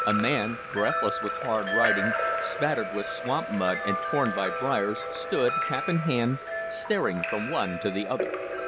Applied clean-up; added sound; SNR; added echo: none; Drip / Trickle, dribble / Splash, splatter + Wind chime; 2 dB; none.